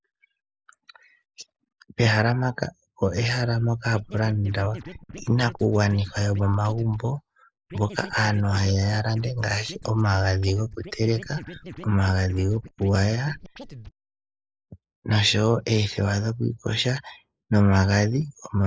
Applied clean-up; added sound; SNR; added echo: neural mask model Resemble Enhance denoiser.